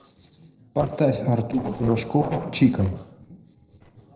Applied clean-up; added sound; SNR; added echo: neural separator model SepFormer DNS4.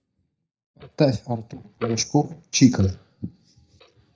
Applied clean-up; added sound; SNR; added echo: neural mask model DeepFilterNet 3.